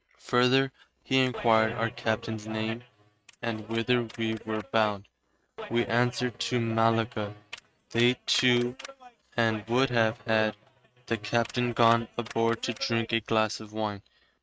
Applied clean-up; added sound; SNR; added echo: neural mask model RNNoise.